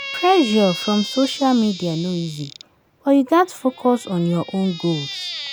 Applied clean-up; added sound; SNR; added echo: none; Squeak; 12 dB; none.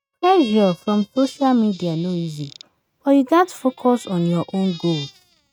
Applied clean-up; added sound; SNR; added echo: neural mask model RNNoise.